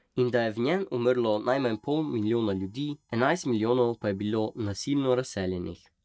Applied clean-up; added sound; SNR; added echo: neural mask model DeepFilterNet 3.